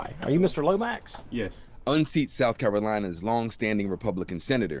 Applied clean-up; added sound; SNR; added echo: none; none; none; none.